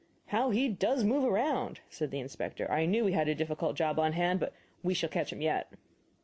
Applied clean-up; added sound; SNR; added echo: none; none; none; none.